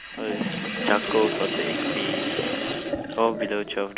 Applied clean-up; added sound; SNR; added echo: none; Sink (filling or washing); 1 dB; none.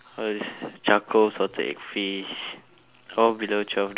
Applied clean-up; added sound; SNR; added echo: none; none; none; none.